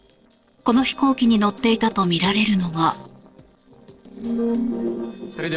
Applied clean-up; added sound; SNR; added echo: neural separator model SepFormer DNS4.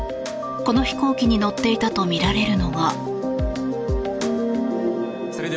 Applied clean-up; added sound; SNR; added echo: none; Doorbell; 17 dB; none.